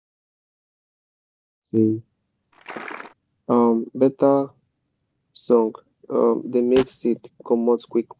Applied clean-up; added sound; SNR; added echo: none; Fart + Liquid; 15 dB; none.